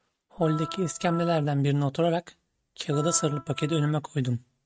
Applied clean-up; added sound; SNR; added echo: neural mask model RNNoise.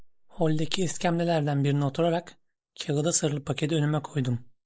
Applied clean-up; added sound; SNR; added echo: neural mask model Resemble Enhance denoiser.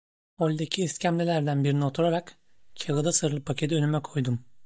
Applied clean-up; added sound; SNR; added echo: neural mask model DeepFilterNet 3.